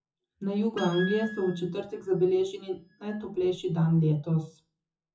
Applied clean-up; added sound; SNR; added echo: classical method WPE with log-MMSE.